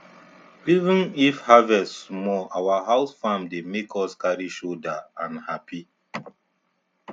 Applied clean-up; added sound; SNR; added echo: none; none; none; none.